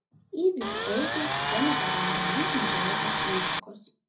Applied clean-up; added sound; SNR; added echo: none; Tools; -4 dB; reverberation time 0.4 s.